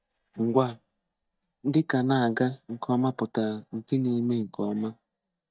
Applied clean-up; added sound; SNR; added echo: neural mask model DeepFilterNet 3.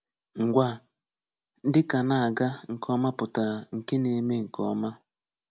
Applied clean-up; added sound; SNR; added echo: none; none; none; none.